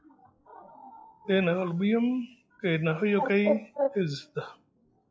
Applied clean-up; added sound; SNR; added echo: classical method log-MMSE.